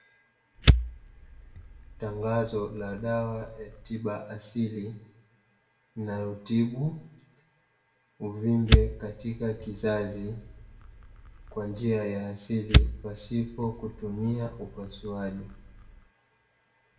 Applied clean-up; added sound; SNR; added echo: none; Fire; -4 dB; reverberation time 0.6 s.